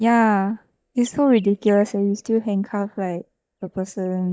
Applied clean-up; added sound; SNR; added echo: neural mask model DeepFilterNet 3.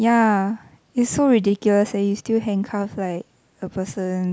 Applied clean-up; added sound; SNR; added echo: none; none; none; none.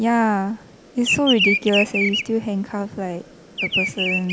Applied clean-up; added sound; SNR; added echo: none; Bird vocalization, bird call, bird song; 3 dB; none.